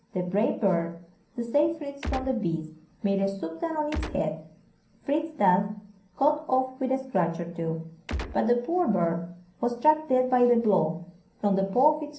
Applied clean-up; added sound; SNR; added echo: none; Gunshot, gunfire; 5 dB; reverberation time 0.6 s.